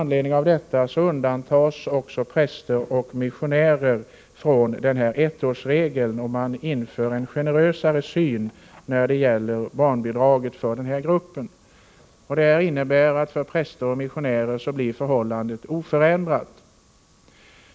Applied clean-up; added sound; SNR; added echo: none; none; none; none.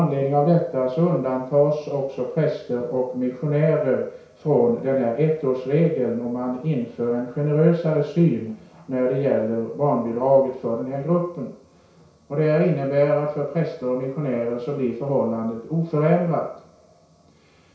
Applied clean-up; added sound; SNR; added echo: none; none; none; reverberation time 0.6 s.